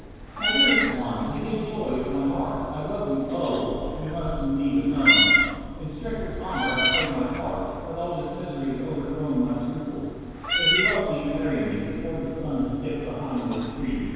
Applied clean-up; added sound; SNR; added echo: none; Meow; 1 dB; reverberation time 2.2 s.